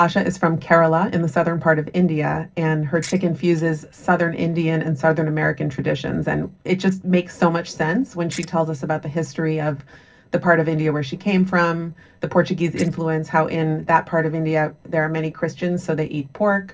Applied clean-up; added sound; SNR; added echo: neural separator model SepFormer DNS4.